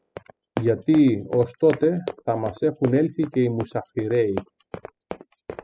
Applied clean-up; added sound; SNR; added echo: classical method spectral subtraction.